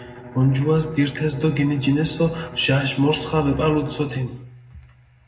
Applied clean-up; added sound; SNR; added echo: none; Bowed string instrument; 17 dB; reverberation time 0.3 s.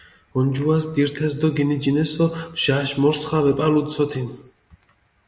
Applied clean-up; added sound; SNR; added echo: none; none; none; none.